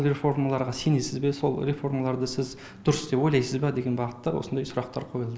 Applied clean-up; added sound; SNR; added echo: none; none; none; none.